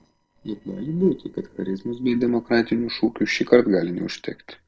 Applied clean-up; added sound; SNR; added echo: neural separator model SepFormer DNS4.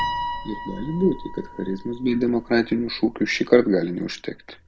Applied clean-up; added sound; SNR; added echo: none; Piano; 11 dB; none.